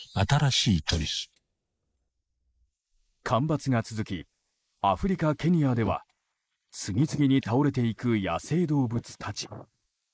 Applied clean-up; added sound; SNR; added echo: neural mask model Resemble Enhance denoiser.